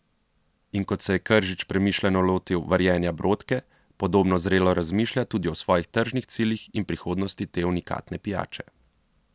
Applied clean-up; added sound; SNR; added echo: none; none; none; none.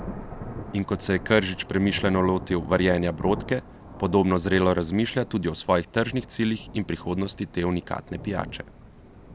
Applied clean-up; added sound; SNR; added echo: none; Thunder / Rain; 14 dB; none.